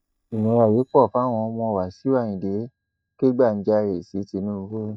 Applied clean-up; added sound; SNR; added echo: neural mask model DeepFilterNet 3.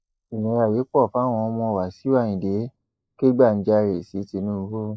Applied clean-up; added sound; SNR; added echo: neural mask model Resemble Enhance denoiser.